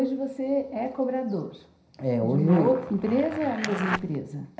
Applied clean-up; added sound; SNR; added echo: none; Zipper (clothing); 9 dB; reverberation time 0.5 s.